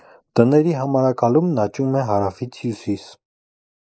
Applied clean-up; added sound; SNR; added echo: neural mask model Resemble Enhance denoiser.